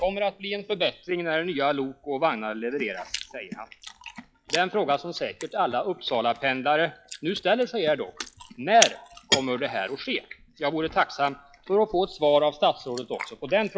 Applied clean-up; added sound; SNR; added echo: classical method log-MMSE.